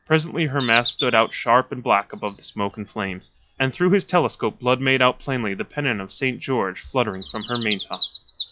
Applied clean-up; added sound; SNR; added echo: classical method log-MMSE.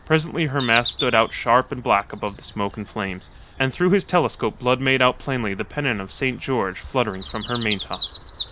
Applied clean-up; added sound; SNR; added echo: none; Bird vocalization, bird call, bird song; 14 dB; none.